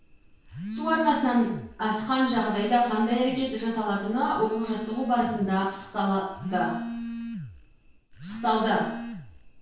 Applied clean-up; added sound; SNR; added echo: none; Telephone; 10 dB; reverberation time 0.6 s.